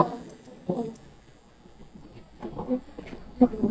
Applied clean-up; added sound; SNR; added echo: neural mask model DeepFilterNet 3.